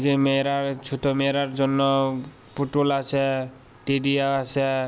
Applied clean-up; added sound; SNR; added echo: none; none; none; none.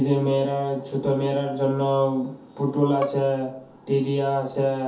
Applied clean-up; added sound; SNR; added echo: none; Bowed string instrument; 14 dB; reverberation time 0.5 s.